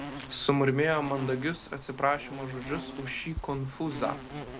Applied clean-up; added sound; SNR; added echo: none; Insect; 11 dB; none.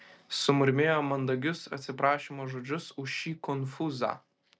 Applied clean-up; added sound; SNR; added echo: none; none; none; none.